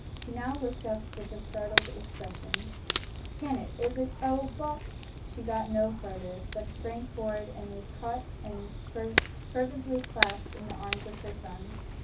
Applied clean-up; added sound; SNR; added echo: none; Crackle; -1 dB; reverberation time 0.3 s.